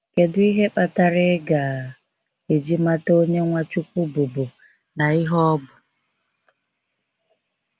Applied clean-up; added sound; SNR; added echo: none; none; none; none.